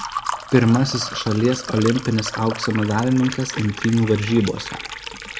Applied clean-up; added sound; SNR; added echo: none; Liquid; 11 dB; none.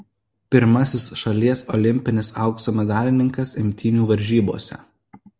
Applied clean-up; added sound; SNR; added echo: none; none; none; none.